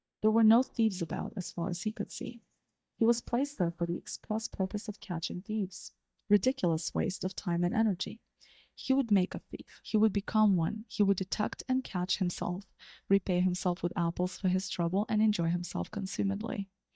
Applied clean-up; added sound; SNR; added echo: neural mask model DeepFilterNet 3.